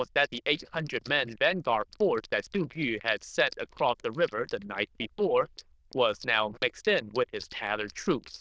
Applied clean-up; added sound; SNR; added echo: neural diffusion model UNIVERSE++.